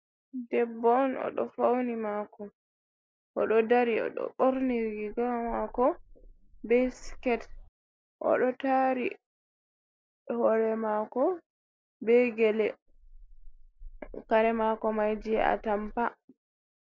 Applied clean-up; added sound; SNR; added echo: neural mask model Resemble Enhance denoiser.